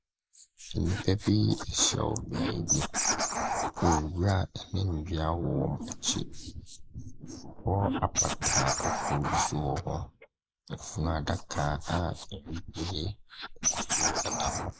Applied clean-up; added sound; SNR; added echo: neural mask model Resemble Enhance denoiser.